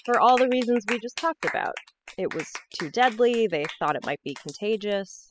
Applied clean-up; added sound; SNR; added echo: classical method spectral subtraction.